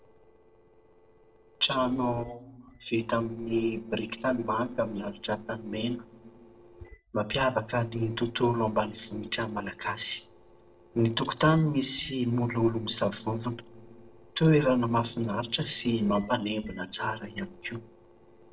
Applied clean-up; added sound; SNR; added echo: neural separator model SepFormer DNS4.